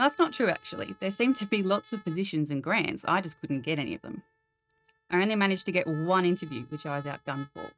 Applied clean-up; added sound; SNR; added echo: neural mask model RNNoise.